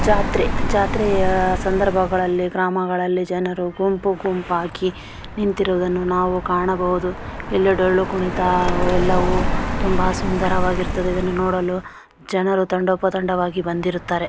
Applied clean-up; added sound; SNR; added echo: none; Car passing by; 4 dB; none.